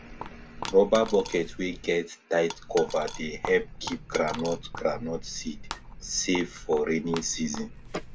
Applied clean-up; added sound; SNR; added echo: none; Coin (dropping) + Walk, footsteps; 11 dB; none.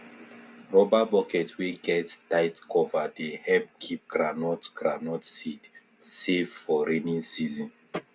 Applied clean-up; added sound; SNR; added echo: none; none; none; none.